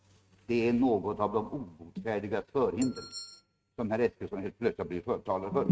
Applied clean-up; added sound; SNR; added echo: neural mask model RNNoise.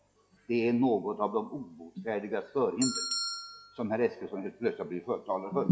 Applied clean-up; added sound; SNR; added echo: classical method log-MMSE.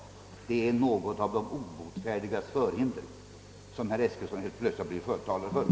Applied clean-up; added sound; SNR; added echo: none; none; none; none.